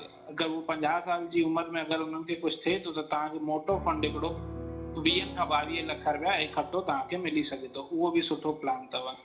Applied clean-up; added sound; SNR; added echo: none; Piano; 14 dB; reverberation time 0.4 s.